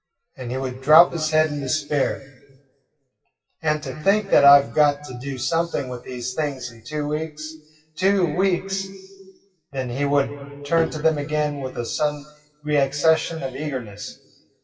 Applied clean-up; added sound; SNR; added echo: classical method WPE with log-MMSE.